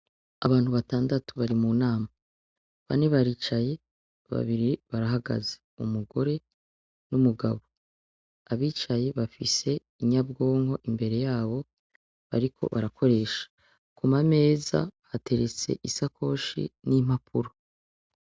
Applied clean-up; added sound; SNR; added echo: none; none; none; none.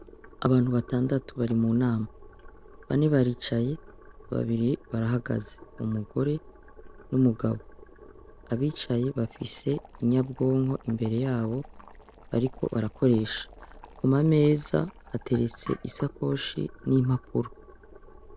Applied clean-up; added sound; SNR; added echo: none; Boiling; 20 dB; none.